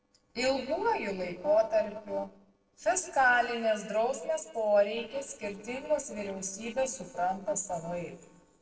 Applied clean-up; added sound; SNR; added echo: neural separator model SepFormer DNS4.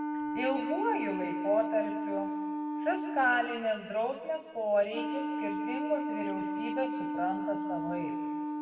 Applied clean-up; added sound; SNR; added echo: none; Wind instrument, woodwind instrument; 2 dB; reverberation time 1.7 s.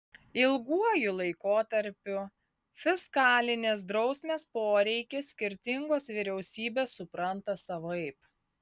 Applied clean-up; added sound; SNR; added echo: none; none; none; none.